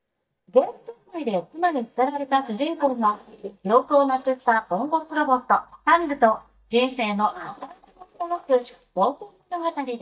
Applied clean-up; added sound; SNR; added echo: neural mask model DeepFilterNet 3.